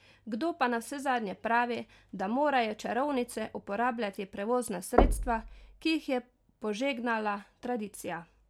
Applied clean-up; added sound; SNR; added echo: none; Knock; 0 dB; none.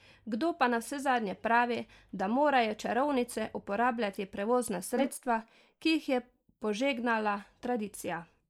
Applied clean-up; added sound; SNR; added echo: neural mask model Resemble Enhance denoiser.